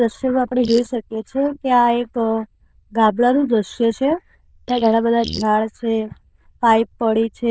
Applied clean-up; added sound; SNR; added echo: neural diffusion model UNIVERSE++.